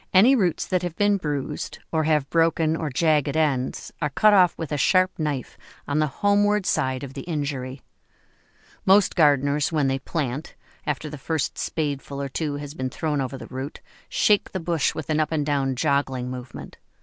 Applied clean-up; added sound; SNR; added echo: none; none; none; none.